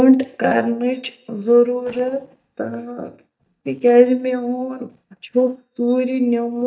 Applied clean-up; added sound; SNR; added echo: neural mask model DeepFilterNet 3.